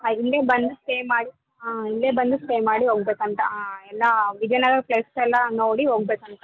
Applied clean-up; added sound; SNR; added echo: none; none; none; none.